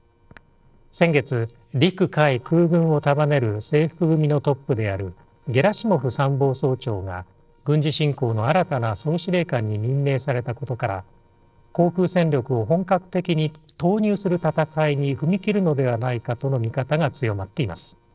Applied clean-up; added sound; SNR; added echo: neural separator model SepFormer DNS4.